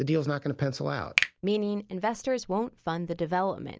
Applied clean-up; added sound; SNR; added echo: none; Finger snapping; 6 dB; none.